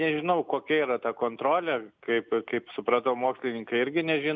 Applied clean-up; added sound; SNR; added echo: none; none; none; none.